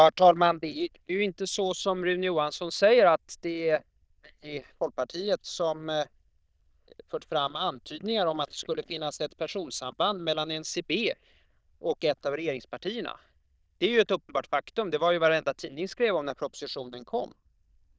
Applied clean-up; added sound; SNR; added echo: neural diffusion model UNIVERSE++.